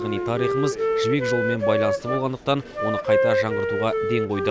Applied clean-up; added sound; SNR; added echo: none; Wind instrument, woodwind instrument; -2 dB; none.